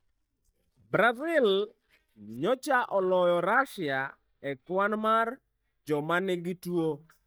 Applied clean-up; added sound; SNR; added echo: neural mask model DeepFilterNet 3.